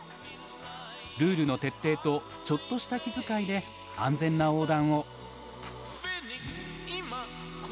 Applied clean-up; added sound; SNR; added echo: none; none; none; none.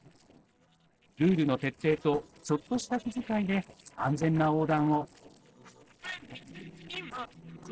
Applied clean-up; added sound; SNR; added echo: neural separator model SepFormer DNS4.